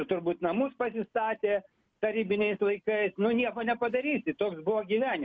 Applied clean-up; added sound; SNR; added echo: none; none; none; none.